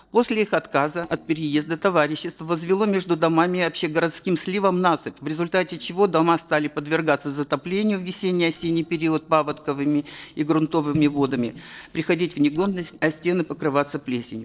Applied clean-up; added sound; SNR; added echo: neural separator model SepFormer DNS4.